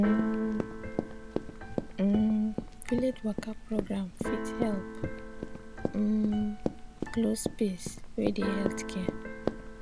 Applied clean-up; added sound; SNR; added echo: none; Run + Keyboard (musical); 4 dB; none.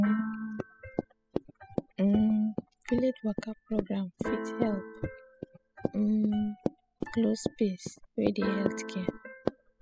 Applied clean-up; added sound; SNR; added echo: classical method spectral subtraction.